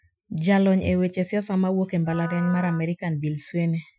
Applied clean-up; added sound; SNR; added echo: classical method Wiener filter.